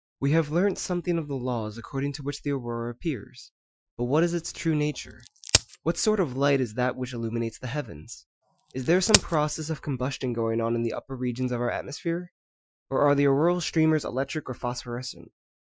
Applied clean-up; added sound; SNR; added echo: classical method Wiener filter.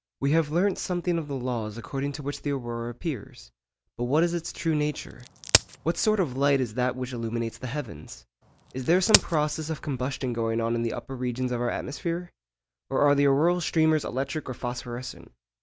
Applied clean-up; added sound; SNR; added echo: none; Crack; 3 dB; none.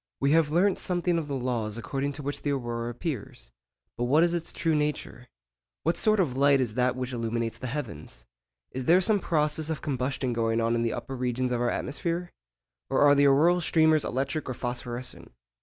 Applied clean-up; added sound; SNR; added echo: none; none; none; none.